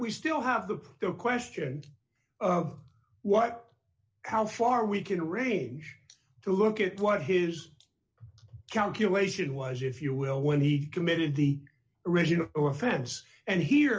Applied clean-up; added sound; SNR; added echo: none; none; none; none.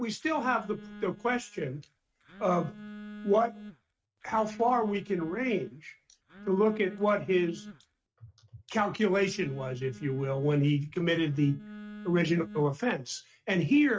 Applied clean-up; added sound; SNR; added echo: neural mask model RNNoise.